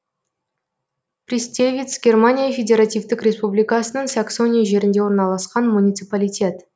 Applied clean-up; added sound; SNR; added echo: none; none; none; none.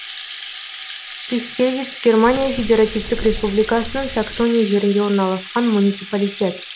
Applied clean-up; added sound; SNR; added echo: none; Bird + Rattle (instrument); 9 dB; none.